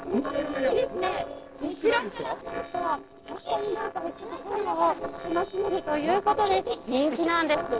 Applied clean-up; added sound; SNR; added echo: neural separator model SepFormer DNS4.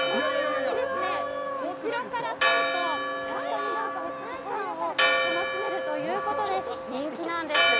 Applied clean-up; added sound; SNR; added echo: none; Church bell; -3 dB; none.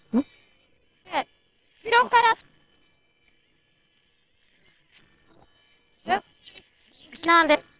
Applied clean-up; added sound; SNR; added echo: neural separator model SepFormer WHAM!.